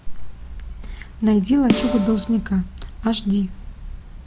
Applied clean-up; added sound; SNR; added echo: none; Snare drum; 5 dB; none.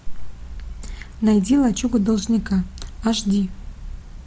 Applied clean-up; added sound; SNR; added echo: none; none; none; none.